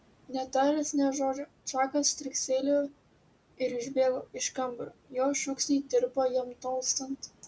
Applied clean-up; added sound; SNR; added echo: none; none; none; none.